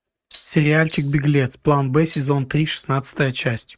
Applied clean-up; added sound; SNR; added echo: neural mask model RNNoise.